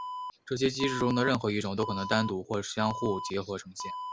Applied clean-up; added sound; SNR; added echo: none; Alarm; 9 dB; none.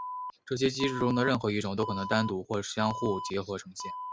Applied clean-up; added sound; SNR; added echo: neural mask model RNNoise.